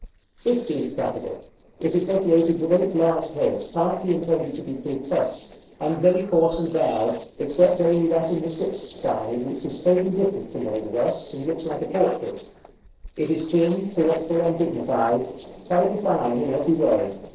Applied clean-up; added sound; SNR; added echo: neural separator model SepFormer DNS4.